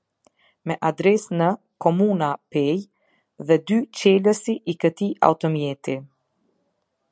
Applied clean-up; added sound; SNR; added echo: none; none; none; none.